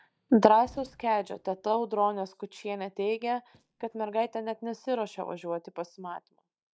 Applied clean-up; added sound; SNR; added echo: neural mask model DeepFilterNet 3.